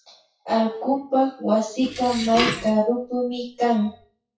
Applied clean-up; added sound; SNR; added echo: classical method WPE with log-MMSE.